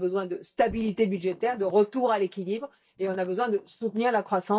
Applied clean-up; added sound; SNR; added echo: neural mask model DeepFilterNet 3.